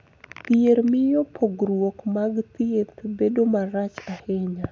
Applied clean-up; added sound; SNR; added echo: none; none; none; none.